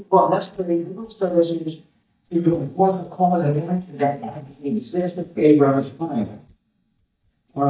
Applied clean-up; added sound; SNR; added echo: neural mask model DeepFilterNet 3.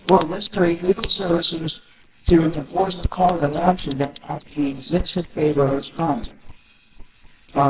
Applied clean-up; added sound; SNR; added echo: neural separator model SepFormer WHAMR!.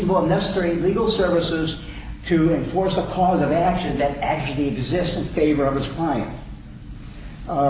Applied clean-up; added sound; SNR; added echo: none; none; none; none.